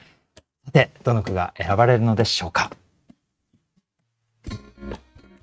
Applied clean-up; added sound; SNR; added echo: neural mask model RNNoise.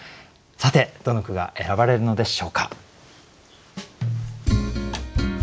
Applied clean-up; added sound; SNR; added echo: none; none; none; none.